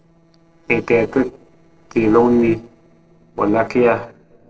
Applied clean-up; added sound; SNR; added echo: neural separator model SepFormer DNS4.